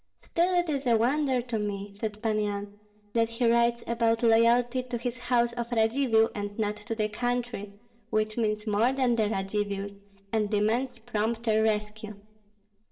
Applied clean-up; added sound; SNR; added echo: none; none; none; reverberation time 0.7 s.